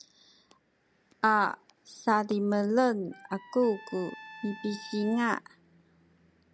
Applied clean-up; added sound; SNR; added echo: none; Trumpet; 19 dB; none.